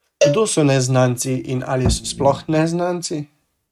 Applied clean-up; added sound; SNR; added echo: neural mask model RNNoise.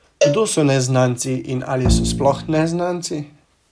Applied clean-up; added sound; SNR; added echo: none; Cowbell + Bowed string instrument; 4 dB; none.